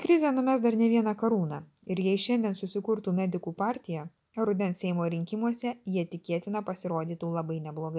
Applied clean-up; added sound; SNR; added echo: none; none; none; none.